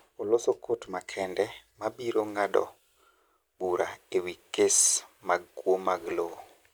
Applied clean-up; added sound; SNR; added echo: none; none; none; none.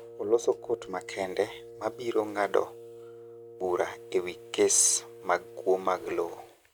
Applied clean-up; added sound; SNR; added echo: none; Wind instrument, woodwind instrument; 17 dB; none.